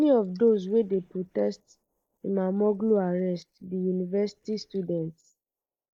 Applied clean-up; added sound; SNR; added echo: neural mask model Resemble Enhance denoiser.